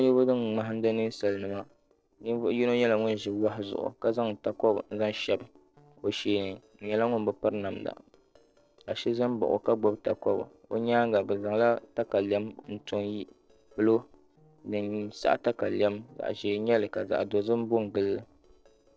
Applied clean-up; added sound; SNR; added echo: neural separator model SepFormer DNS4.